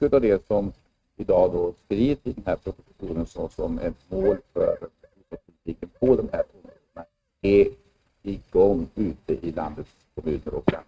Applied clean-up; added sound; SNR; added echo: neural mask model RNNoise.